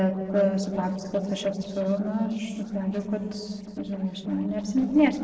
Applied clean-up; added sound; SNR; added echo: neural separator model SepFormer DNS4.